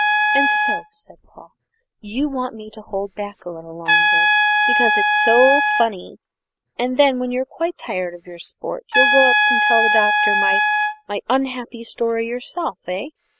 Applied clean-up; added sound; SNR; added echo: none; Trumpet; -3 dB; none.